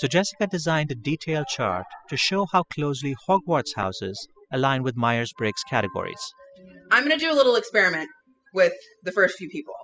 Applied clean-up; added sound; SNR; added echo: classical method spectral subtraction.